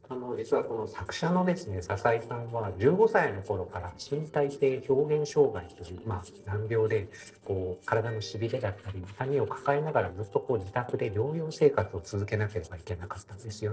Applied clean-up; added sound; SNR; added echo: neural separator model SepFormer DNS4.